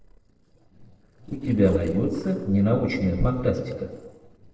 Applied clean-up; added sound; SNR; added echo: neural separator model SepFormer DNS4.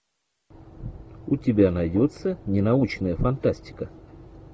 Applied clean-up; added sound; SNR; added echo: none; none; none; none.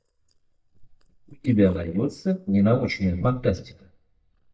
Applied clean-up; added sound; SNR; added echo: neural mask model DeepFilterNet 3.